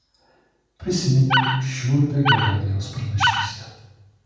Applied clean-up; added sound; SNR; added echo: none; Animal; 0 dB; reverberation time 1.2 s.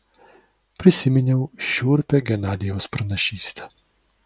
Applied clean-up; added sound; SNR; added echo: none; none; none; none.